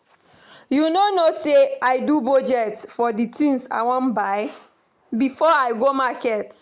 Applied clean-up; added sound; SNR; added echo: none; none; none; none.